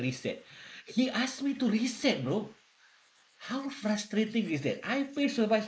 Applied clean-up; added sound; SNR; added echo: neural mask model Resemble Enhance denoiser.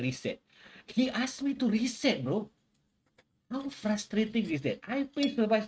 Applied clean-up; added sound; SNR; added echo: neural mask model RNNoise.